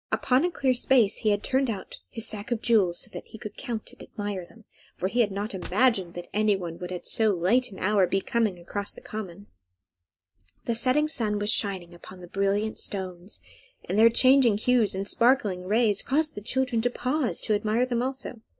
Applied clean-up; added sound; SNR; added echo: neural mask model DeepFilterNet 3.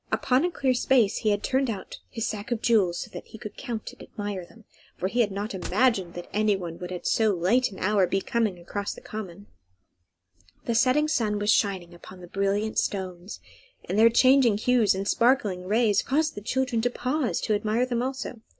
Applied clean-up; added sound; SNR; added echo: none; Gunshot, gunfire; 17 dB; none.